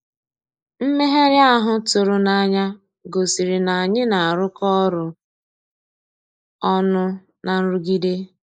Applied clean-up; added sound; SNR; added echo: neural mask model Resemble Enhance denoiser.